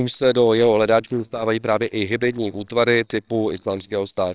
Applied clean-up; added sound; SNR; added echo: neural separator model SepFormer WHAMR!.